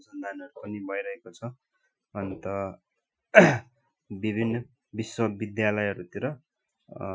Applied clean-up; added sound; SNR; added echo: classical method Wiener filter.